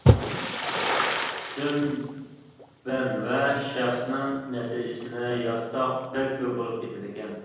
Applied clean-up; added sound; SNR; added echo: none; Splash, splatter; 1 dB; reverberation time 1.3 s.